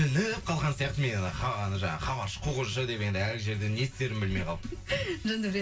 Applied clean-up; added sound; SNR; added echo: none; none; none; reverberation time 0.2 s.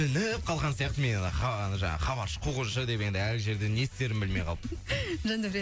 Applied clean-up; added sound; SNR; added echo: none; none; none; none.